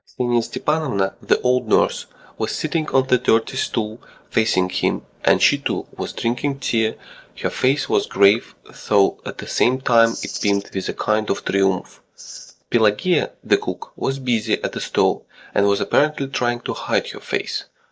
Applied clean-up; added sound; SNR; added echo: neural mask model DeepFilterNet 3.